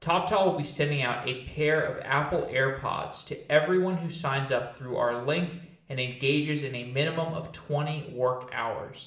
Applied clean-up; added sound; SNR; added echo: none; none; none; reverberation time 0.7 s.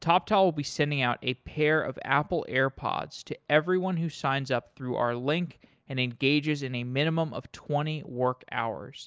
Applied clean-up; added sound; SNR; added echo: none; none; none; none.